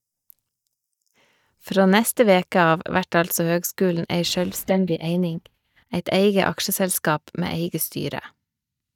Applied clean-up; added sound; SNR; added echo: neural mask model DeepFilterNet 3.